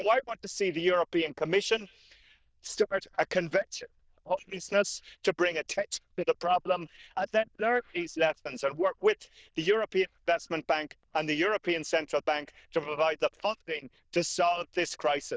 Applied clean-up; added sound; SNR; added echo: neural diffusion model UNIVERSE++.